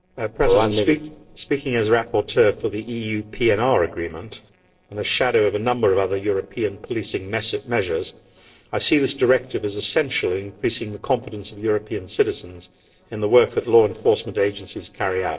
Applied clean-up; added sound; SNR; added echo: neural separator model SepFormer DNS4.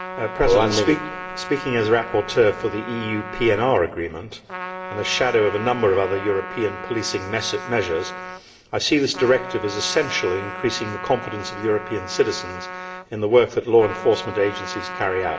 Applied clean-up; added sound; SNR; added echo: none; Trumpet; 11 dB; reverberation time 1.2 s.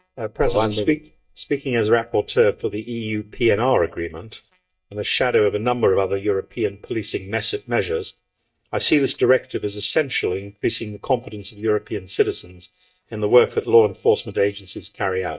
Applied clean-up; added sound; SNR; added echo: neural mask model DeepFilterNet 3.